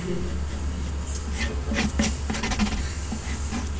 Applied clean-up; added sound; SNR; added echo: none; Writing; 3 dB; reverberation time 0.9 s.